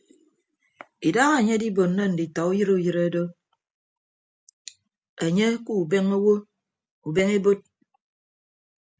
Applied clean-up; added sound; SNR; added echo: none; none; none; none.